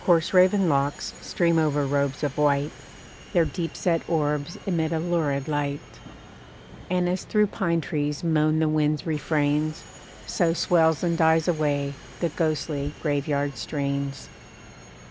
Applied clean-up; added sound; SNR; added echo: none; Subway, metro, underground; 19 dB; none.